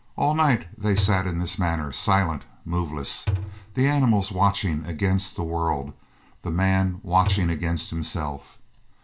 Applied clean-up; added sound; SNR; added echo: none; Thump, thud; 7 dB; reverberation time 0.2 s.